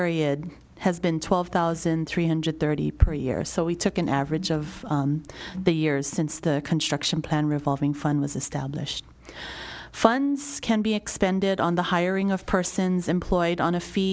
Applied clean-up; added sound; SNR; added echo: none; none; none; none.